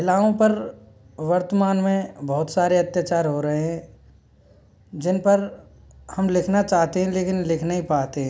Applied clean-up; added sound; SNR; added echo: none; none; none; none.